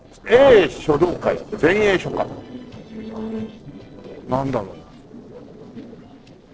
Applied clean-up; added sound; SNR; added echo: neural separator model SepFormer DNS4.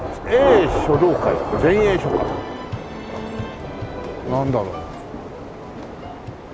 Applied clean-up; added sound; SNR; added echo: none; Thunder / Rain; 4 dB; none.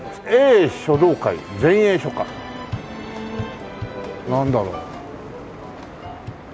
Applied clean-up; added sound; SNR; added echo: none; none; none; none.